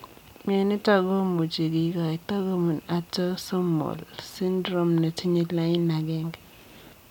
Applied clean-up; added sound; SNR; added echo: none; none; none; none.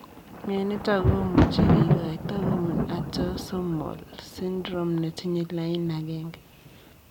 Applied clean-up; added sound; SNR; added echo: none; Thunder; -2 dB; none.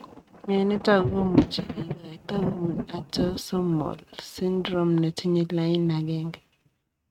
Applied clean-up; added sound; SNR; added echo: neural mask model RNNoise.